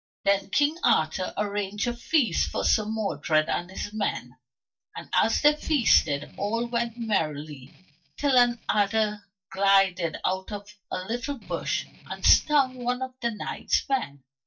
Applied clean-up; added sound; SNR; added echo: neural mask model DeepFilterNet 3.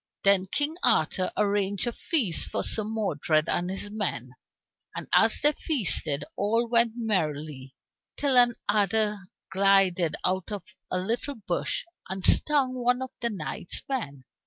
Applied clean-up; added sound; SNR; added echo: none; none; none; none.